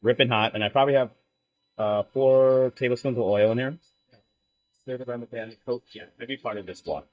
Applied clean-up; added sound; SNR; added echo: neural mask model DeepFilterNet 3.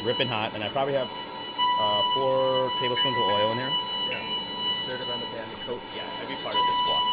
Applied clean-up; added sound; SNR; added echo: none; Bowed string instrument; -4 dB; none.